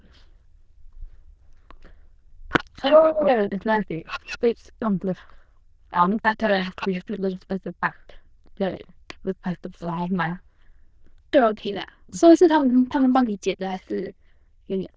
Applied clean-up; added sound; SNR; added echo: neural diffusion model UNIVERSE++.